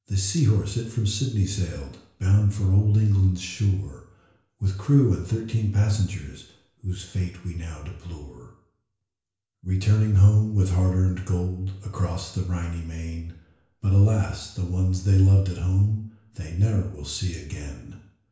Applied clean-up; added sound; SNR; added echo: none; none; none; reverberation time 0.5 s.